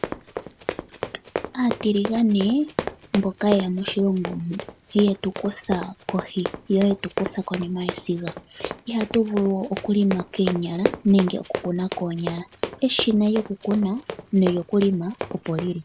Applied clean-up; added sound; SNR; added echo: none; Run; 9 dB; none.